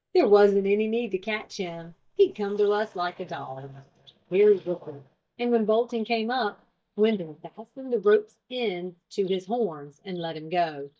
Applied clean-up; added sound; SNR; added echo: neural mask model DeepFilterNet 3.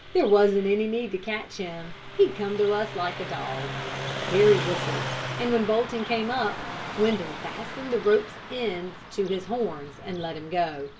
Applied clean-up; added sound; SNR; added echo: none; Car passing by; 9 dB; reverberation time 0.2 s.